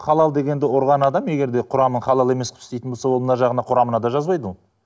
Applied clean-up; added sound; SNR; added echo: none; none; none; none.